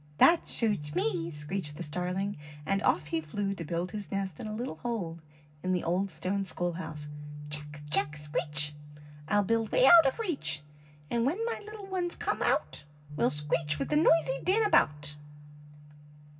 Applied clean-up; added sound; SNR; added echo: none; Bass guitar; 14 dB; reverberation time 0.4 s.